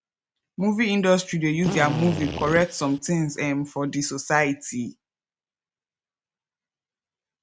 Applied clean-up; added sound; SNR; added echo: none; Drill; 6 dB; none.